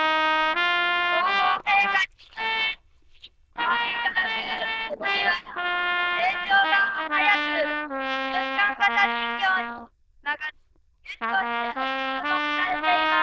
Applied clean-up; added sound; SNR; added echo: neural diffusion model UNIVERSE++.